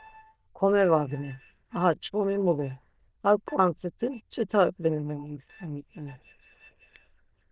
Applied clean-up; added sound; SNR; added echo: neural diffusion model UNIVERSE++.